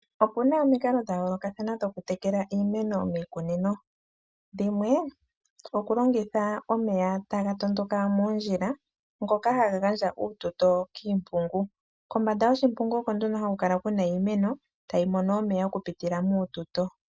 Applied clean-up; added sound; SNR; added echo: none; none; none; none.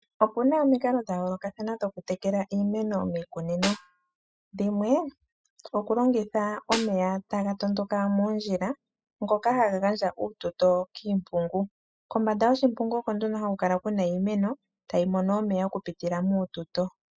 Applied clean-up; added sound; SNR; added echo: classical method spectral subtraction.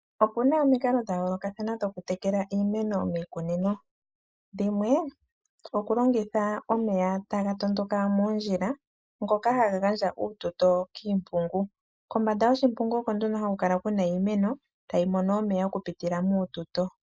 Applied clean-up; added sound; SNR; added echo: neural mask model Resemble Enhance denoiser.